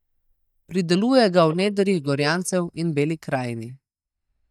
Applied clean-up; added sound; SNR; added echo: neural mask model DeepFilterNet 3.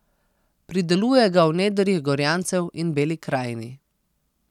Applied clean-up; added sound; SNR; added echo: none; none; none; none.